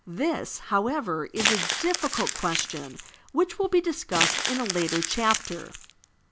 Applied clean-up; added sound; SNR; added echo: none; Crumpling, crinkling; 3 dB; none.